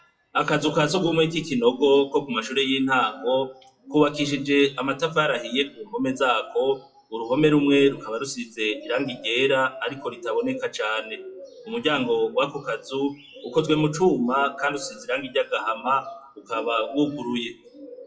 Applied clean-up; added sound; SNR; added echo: classical method WPE with log-MMSE.